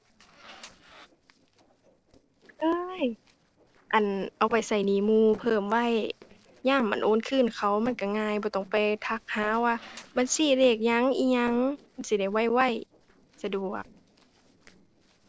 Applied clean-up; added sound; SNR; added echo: neural separator model SepFormer DNS4.